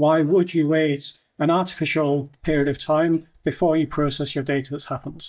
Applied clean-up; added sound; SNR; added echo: neural mask model DeepFilterNet 3.